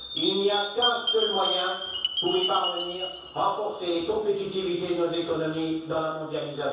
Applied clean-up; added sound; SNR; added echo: none; Chime; 1 dB; reverberation time 0.7 s.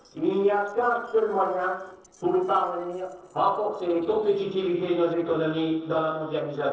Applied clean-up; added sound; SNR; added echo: neural separator model SepFormer DNS4.